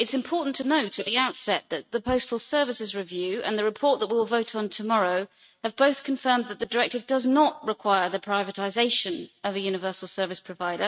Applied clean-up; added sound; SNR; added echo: neural mask model RNNoise.